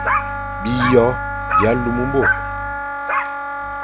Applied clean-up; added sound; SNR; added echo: none; Wind instrument, woodwind instrument + Dog; 1 dB; none.